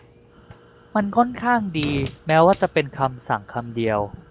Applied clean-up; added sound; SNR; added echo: none; Fire; 18 dB; none.